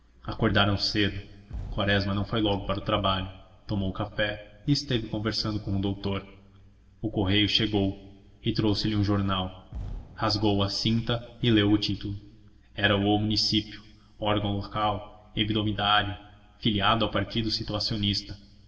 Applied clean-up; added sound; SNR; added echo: none; Fireworks; 17 dB; reverberation time 1.0 s.